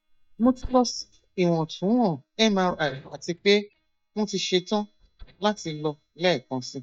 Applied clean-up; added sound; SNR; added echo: neural mask model DeepFilterNet 3.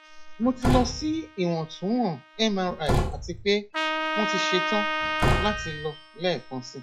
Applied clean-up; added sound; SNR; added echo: classical method log-MMSE.